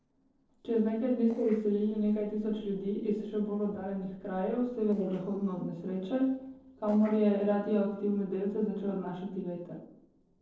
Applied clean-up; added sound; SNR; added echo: neural separator model SepFormer DNS4.